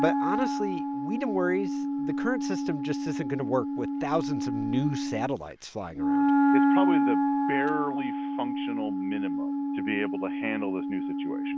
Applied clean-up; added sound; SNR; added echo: none; Wind instrument, woodwind instrument; -4 dB; none.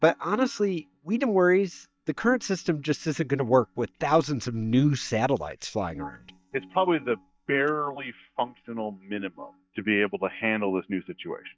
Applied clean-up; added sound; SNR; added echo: neural mask model DeepFilterNet 3.